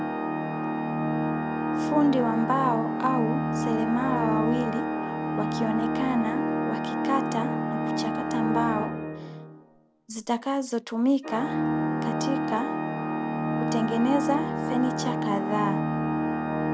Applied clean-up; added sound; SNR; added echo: none; Organ; -2 dB; none.